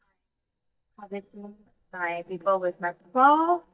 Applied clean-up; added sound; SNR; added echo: neural mask model DeepFilterNet 3.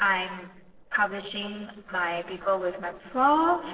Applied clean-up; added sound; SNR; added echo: neural separator model SepFormer DNS4.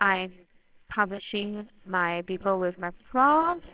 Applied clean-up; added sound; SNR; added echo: neural separator model SepFormer WHAMR!.